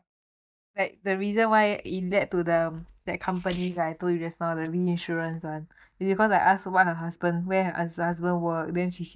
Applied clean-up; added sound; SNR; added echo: neural mask model DeepFilterNet 3.